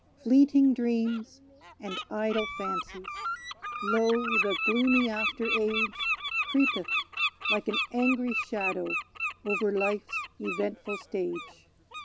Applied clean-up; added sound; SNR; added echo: none; Bird; 4 dB; none.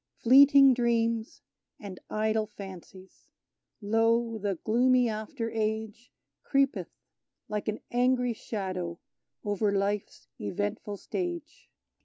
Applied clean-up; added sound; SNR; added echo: none; none; none; none.